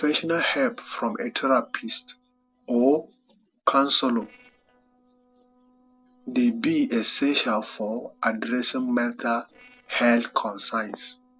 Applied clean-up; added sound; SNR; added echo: neural separator model SepFormer DNS4.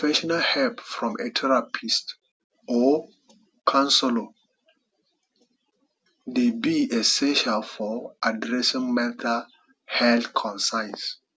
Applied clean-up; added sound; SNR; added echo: none; none; none; none.